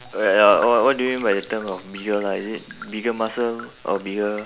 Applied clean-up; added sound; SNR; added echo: none; Raindrop; 19 dB; none.